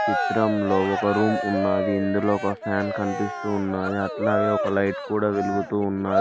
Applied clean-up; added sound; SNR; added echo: none; Cheering; 3 dB; none.